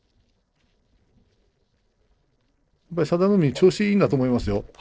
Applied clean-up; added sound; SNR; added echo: neural separator model SepFormer DNS4.